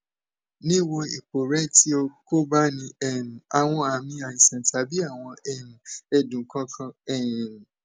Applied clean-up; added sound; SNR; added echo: none; none; none; none.